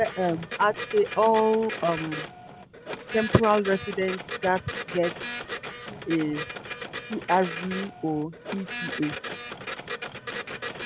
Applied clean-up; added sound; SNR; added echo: none; Printer; 7 dB; none.